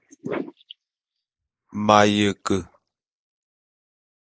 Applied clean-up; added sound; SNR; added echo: neural mask model Resemble Enhance denoiser.